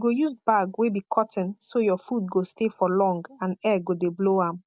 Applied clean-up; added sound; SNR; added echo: none; none; none; none.